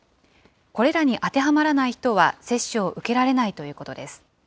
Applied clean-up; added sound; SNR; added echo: none; none; none; none.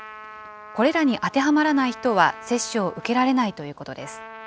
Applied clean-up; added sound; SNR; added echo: none; Trumpet; 18 dB; none.